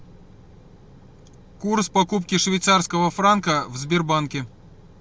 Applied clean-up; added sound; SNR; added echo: none; none; none; none.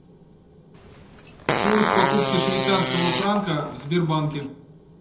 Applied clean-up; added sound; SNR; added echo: none; Fart; 0 dB; reverberation time 0.8 s.